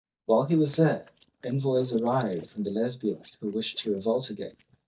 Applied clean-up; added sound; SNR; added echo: neural mask model DeepFilterNet 3.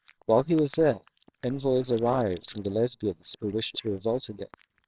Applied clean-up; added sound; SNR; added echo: neural separator model SepFormer WHAMR!.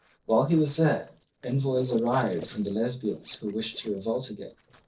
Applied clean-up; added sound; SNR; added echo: neural separator model SepFormer DNS4.